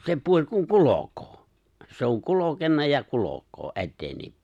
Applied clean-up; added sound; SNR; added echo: none; none; none; none.